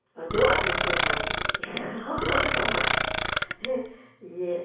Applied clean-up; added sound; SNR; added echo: none; Burping, eructation; -4 dB; reverberation time 0.6 s.